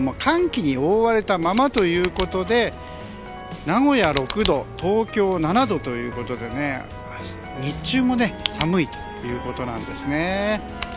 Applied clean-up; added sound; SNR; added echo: none; Tick; 15 dB; none.